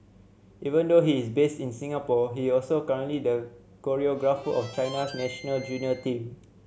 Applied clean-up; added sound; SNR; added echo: none; Harmonica; 17 dB; none.